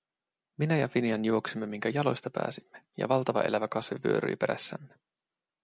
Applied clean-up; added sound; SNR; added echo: none; none; none; none.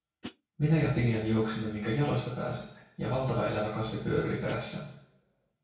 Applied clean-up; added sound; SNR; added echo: none; Hi-hat; 12 dB; reverberation time 0.6 s.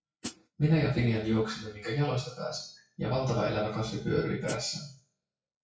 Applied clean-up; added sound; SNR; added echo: classical method WPE with log-MMSE.